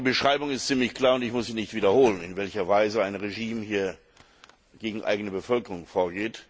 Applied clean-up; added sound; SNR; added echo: none; none; none; none.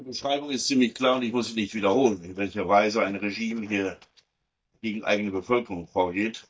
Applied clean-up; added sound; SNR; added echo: neural mask model DeepFilterNet 3.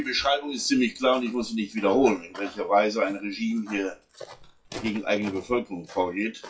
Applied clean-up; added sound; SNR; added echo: classical method WPE with log-MMSE.